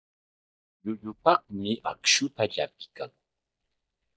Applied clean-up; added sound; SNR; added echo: neural mask model DeepFilterNet 3.